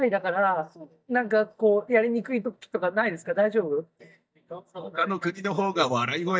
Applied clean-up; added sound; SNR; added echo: neural mask model DeepFilterNet 3.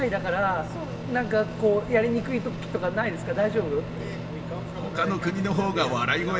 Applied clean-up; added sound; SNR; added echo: none; Microwave oven; 8 dB; reverberation time 2.1 s.